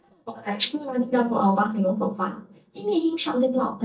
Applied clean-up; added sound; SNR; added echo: neural mask model DeepFilterNet 3.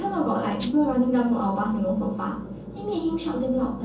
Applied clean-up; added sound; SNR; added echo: none; Rattle (instrument); 18 dB; reverberation time 1.2 s.